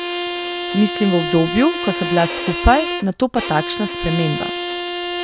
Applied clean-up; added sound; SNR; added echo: none; Bowed string instrument; 5 dB; none.